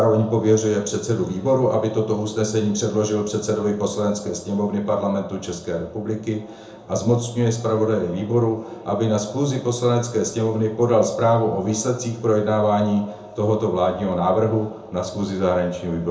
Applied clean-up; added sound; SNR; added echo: none; none; none; reverberation time 0.5 s.